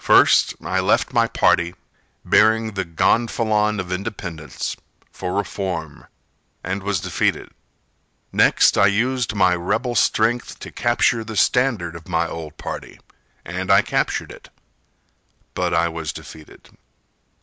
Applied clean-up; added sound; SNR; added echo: none; none; none; none.